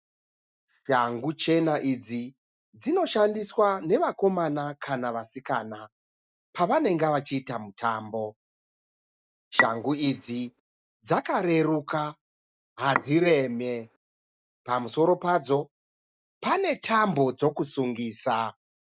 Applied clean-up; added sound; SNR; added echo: neural mask model DeepFilterNet 3.